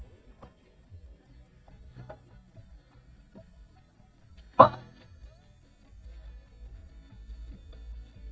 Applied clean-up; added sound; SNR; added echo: neural mask model DeepFilterNet 3.